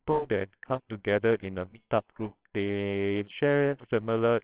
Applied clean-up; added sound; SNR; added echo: neural separator model SepFormer WHAMR!.